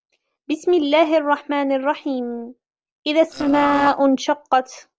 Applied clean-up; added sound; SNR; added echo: neural separator model SepFormer DNS4.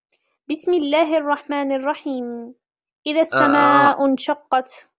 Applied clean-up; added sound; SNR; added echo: none; Burping, eructation; -2 dB; none.